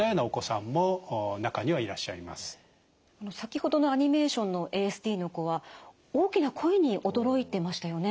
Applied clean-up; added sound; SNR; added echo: none; none; none; none.